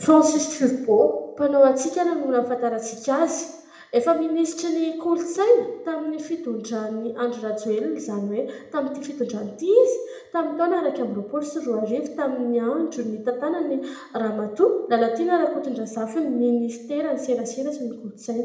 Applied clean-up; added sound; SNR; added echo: none; none; none; reverberation time 0.8 s.